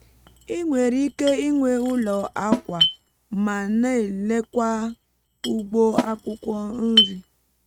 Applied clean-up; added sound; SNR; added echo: neural mask model RNNoise.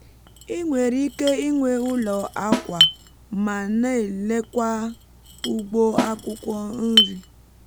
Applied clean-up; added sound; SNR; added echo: none; Snare drum + Chink, clink; 3 dB; none.